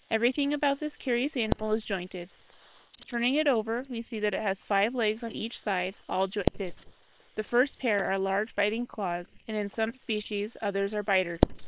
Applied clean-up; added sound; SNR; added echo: neural separator model SepFormer WHAM!.